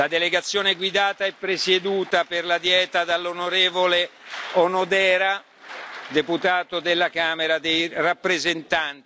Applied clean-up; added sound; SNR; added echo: none; none; none; none.